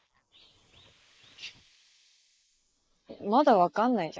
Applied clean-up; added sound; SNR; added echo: neural mask model Resemble Enhance denoiser.